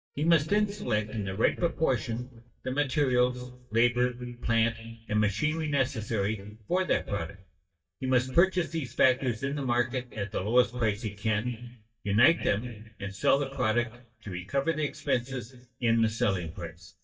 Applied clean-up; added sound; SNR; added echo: neural mask model DeepFilterNet 3.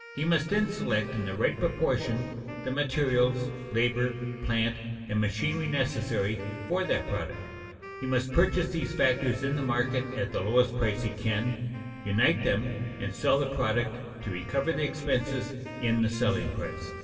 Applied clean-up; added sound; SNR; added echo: none; Wind instrument, woodwind instrument; 16 dB; reverberation time 2.4 s.